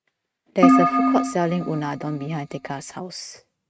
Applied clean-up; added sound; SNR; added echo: neural mask model RNNoise.